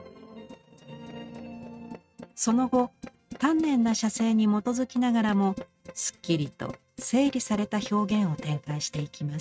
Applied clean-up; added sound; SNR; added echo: neural mask model RNNoise.